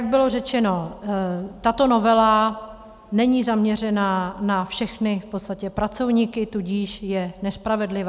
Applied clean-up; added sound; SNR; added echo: none; none; none; none.